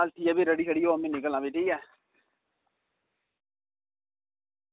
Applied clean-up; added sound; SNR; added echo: none; none; none; none.